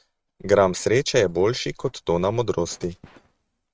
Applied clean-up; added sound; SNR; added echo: neural mask model RNNoise.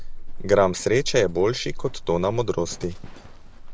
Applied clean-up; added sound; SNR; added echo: none; Livestock, farm animals, working animals; 8 dB; none.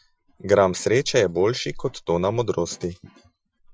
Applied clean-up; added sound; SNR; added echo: classical method Wiener filter.